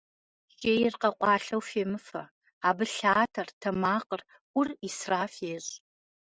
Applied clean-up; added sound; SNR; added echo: none; none; none; none.